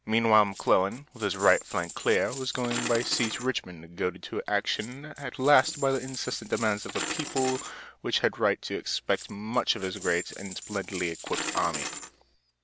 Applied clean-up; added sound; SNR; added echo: none; Coin (dropping); 11 dB; none.